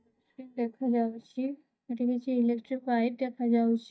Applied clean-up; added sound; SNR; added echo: neural mask model DeepFilterNet 3.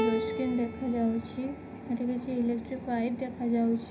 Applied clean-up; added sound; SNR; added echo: none; Keyboard (musical); 9 dB; reverberation time 0.5 s.